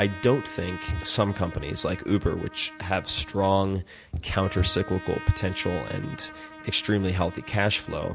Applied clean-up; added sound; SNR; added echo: none; Trumpet; 15 dB; none.